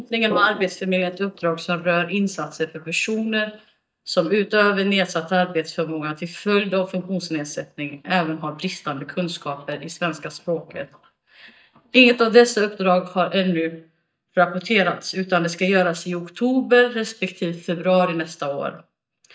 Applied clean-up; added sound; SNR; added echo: neural mask model DeepFilterNet 3.